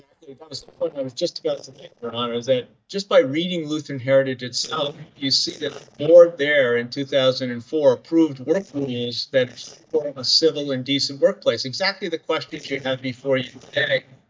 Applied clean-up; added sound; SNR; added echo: neural mask model DeepFilterNet 3.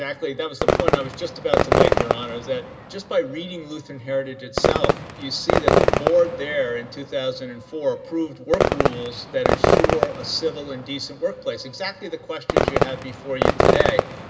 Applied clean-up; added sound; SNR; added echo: none; Fireworks; -4 dB; reverberation time 0.2 s.